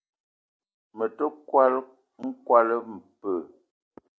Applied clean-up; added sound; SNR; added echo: none; none; none; none.